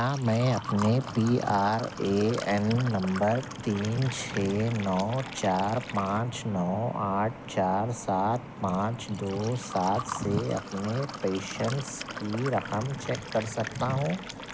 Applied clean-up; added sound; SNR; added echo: none; Liquid; 13 dB; none.